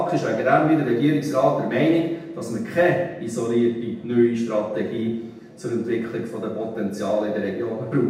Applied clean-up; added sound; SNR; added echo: none; none; none; reverberation time 0.8 s.